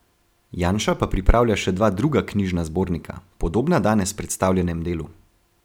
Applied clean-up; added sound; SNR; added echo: none; none; none; none.